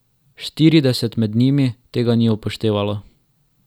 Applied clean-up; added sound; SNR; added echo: none; none; none; none.